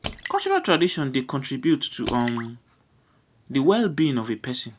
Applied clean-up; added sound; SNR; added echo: none; Drip / Splash, splatter; 15 dB; none.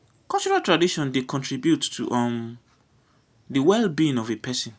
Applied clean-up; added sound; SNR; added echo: none; none; none; none.